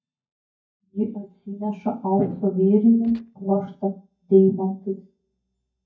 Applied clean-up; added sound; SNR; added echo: neural mask model DeepFilterNet 3.